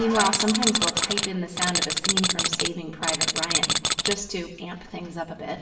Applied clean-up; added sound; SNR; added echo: none; Tools; -4 dB; reverberation time 0.8 s.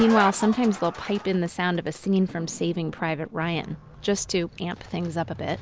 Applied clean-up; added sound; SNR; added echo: none; none; none; none.